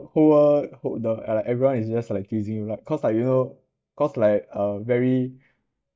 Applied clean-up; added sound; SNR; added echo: neural mask model DeepFilterNet 3.